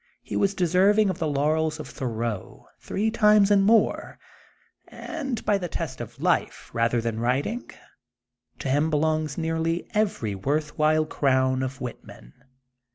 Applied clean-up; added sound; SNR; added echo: none; none; none; none.